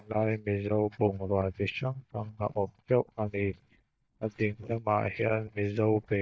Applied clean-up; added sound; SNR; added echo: neural mask model DeepFilterNet 3.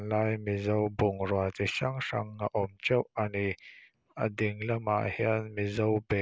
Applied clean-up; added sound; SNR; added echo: none; none; none; none.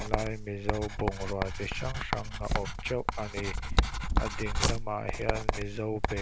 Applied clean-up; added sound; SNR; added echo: none; Writing; -4 dB; none.